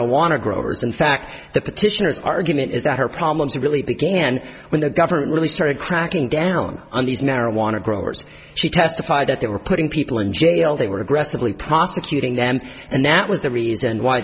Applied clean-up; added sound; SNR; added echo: none; none; none; none.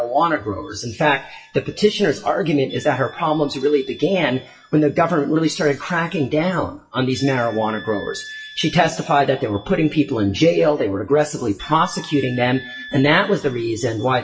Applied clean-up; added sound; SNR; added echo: classical method WPE with log-MMSE.